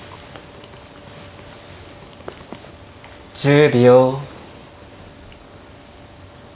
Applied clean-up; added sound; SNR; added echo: none; none; none; none.